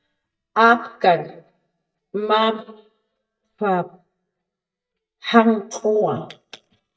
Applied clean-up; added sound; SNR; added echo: neural mask model DeepFilterNet 3.